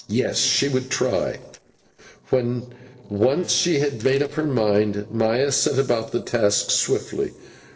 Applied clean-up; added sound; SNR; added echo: neural separator model SepFormer DNS4.